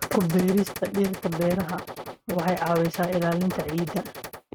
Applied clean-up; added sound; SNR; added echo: neural mask model RNNoise.